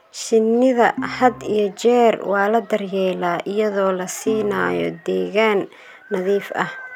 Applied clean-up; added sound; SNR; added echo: none; Organ; 15 dB; none.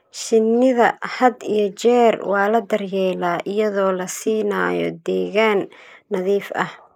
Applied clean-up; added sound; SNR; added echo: neural mask model Resemble Enhance denoiser.